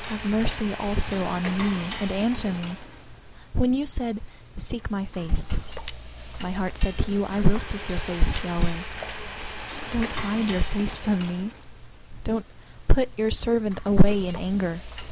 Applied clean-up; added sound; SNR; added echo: none; Cutlery, silverware + Frying (food); 13 dB; none.